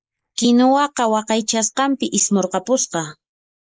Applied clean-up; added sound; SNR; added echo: neural mask model Resemble Enhance denoiser.